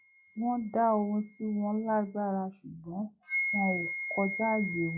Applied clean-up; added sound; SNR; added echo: classical method log-MMSE.